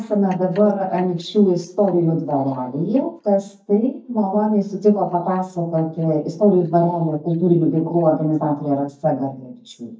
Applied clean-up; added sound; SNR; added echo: neural mask model DeepFilterNet 3.